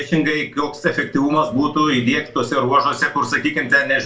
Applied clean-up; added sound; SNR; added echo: neural separator model SepFormer DNS4.